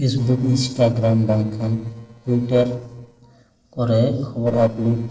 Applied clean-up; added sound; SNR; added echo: neural separator model SepFormer DNS4.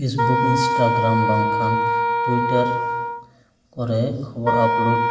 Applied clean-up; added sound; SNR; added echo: none; Wind instrument, woodwind instrument; -2 dB; reverberation time 1.1 s.